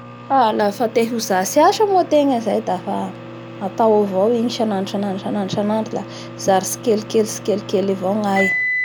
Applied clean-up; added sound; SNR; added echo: none; Microwave oven; 11 dB; none.